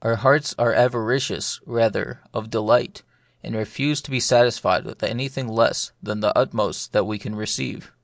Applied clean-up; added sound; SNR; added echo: none; none; none; none.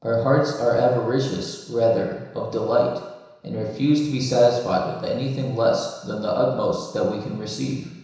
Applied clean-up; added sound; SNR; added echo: none; none; none; reverberation time 1.0 s.